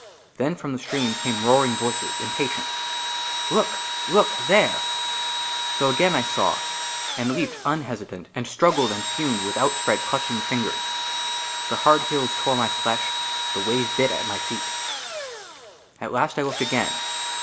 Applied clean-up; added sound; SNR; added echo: none; Engine / Drill; 2 dB; reverberation time 0.8 s.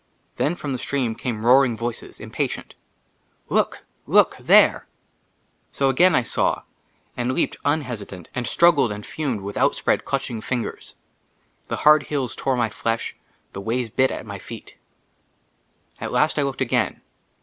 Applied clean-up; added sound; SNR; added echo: none; none; none; none.